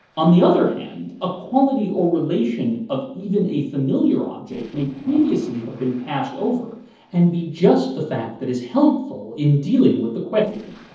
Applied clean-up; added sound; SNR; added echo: neural separator model SepFormer DNS4.